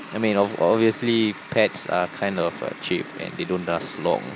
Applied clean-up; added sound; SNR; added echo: none; Water tap, faucet; 15 dB; none.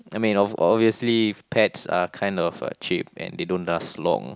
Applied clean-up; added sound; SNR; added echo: none; none; none; none.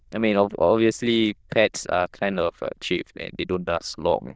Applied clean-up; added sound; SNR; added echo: neural diffusion model UNIVERSE++.